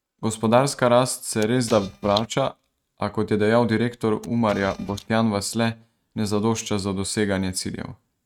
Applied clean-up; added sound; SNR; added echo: neural mask model RNNoise.